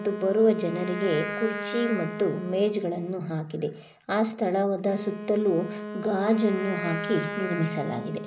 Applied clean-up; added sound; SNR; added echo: none; Wind instrument, woodwind instrument; 9 dB; none.